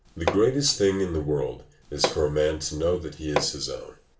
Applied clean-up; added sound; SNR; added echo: none; Hammer; 7 dB; reverberation time 0.3 s.